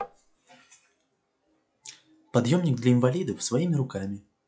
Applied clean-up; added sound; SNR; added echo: classical method log-MMSE.